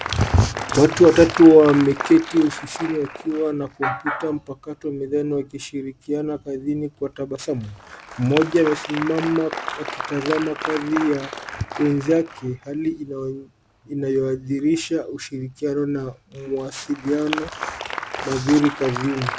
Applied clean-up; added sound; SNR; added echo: none; Applause; 12 dB; none.